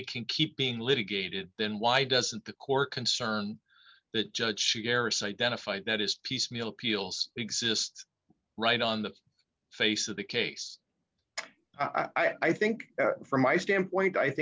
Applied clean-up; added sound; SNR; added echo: none; none; none; none.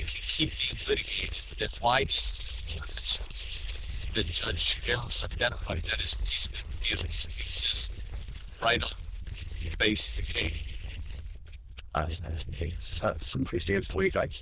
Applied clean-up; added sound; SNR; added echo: neural diffusion model UNIVERSE++.